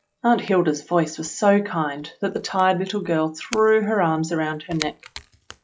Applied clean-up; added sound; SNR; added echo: classical method log-MMSE.